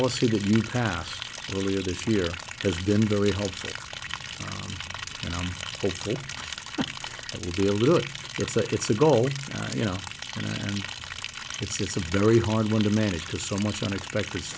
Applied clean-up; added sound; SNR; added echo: none; Liquid; 10 dB; none.